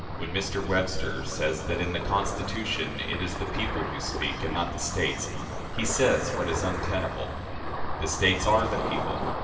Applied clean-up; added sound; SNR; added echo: none; Ocean; 3 dB; reverberation time 2.5 s.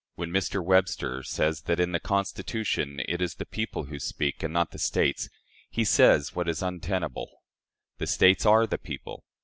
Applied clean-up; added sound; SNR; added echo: none; none; none; none.